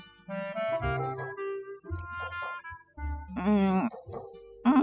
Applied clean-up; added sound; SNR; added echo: classical method spectral subtraction.